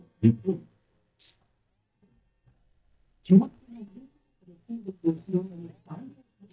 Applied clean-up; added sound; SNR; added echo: neural mask model DeepFilterNet 3.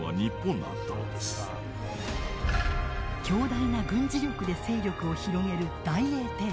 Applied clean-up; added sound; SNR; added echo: none; none; none; none.